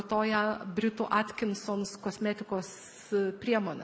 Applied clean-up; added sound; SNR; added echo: none; none; none; none.